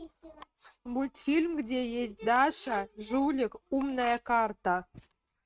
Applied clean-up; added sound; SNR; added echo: neural mask model RNNoise.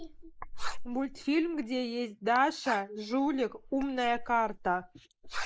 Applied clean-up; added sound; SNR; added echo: neural mask model Resemble Enhance denoiser.